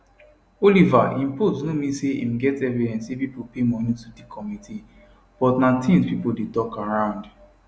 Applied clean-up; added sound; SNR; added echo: none; none; none; none.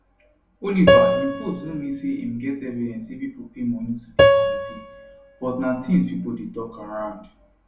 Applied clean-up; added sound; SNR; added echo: none; Piano; -3 dB; reverberation time 0.2 s.